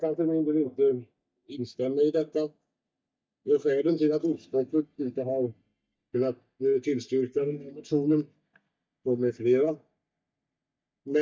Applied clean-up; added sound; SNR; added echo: neural mask model DeepFilterNet 3.